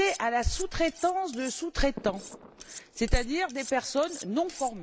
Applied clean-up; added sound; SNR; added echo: none; Cutlery, silverware + Fireworks; 16 dB; none.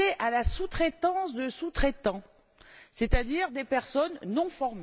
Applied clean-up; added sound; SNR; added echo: none; none; none; none.